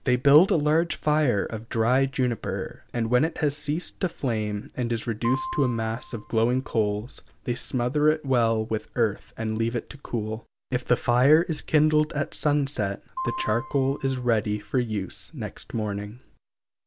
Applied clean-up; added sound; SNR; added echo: none; Piano; 12 dB; none.